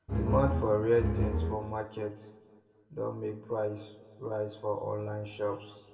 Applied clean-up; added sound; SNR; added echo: none; Bowed string instrument; -2 dB; reverberation time 1.6 s.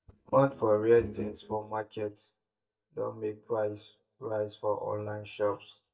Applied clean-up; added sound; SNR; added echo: neural mask model DeepFilterNet 3.